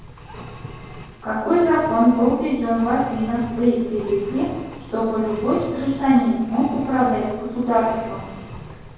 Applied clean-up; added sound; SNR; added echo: none; Engine; 16 dB; reverberation time 1.3 s.